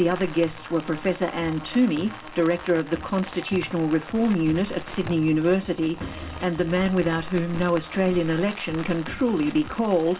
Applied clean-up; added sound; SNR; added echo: none; Rain; 15 dB; reverberation time 0.2 s.